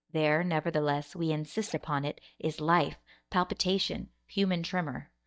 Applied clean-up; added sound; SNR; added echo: neural mask model DeepFilterNet 3.